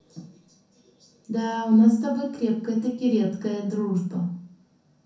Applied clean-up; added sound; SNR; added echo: none; none; none; reverberation time 0.6 s.